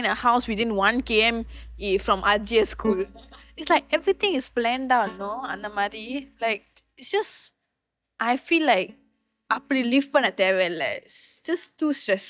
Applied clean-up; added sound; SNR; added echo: neural mask model DeepFilterNet 3.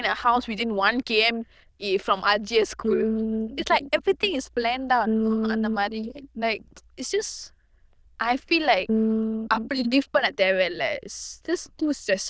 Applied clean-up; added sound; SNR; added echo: neural diffusion model UNIVERSE++.